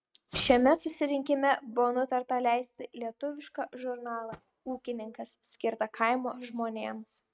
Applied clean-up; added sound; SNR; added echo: neural mask model RNNoise.